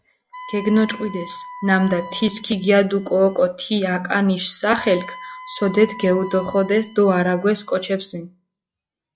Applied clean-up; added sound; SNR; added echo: classical method log-MMSE.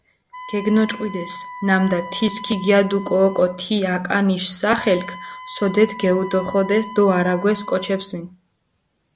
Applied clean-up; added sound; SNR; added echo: none; Wind instrument, woodwind instrument; 16 dB; none.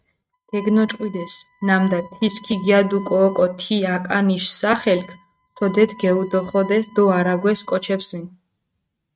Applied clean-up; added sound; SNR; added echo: neural mask model RNNoise.